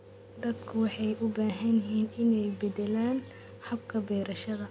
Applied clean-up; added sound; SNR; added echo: none; none; none; none.